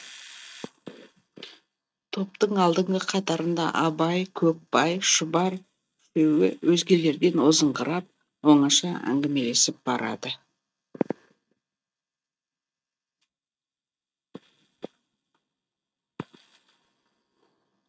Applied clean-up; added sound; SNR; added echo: neural mask model RNNoise.